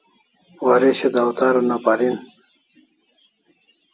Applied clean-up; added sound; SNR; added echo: none; none; none; none.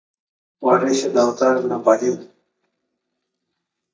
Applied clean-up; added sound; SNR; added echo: neural mask model DeepFilterNet 3.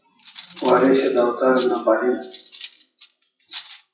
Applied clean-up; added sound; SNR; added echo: classical method WPE with log-MMSE.